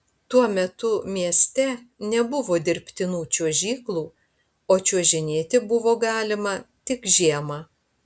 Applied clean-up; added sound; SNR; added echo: none; none; none; none.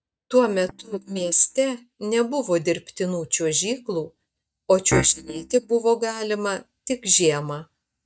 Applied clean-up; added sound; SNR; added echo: neural mask model DeepFilterNet 3.